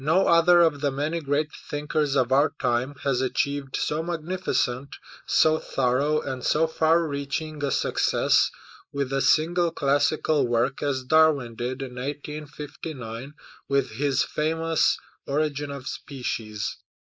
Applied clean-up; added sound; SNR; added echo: neural mask model Resemble Enhance denoiser.